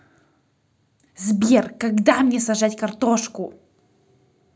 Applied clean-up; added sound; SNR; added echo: none; none; none; none.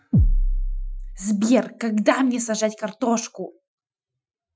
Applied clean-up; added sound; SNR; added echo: classical method Wiener filter.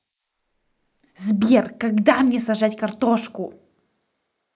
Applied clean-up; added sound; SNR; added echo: neural mask model Resemble Enhance denoiser.